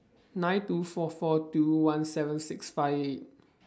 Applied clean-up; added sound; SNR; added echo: none; none; none; none.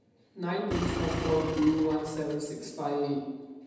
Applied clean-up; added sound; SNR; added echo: none; Engine; 4 dB; reverberation time 1.1 s.